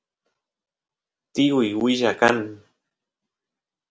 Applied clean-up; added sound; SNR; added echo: none; none; none; none.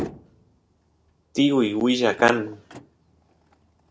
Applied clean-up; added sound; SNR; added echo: none; Motor vehicle (road); 17 dB; none.